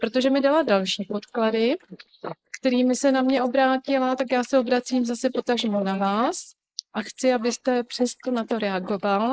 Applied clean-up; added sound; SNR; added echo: neural mask model Resemble Enhance denoiser.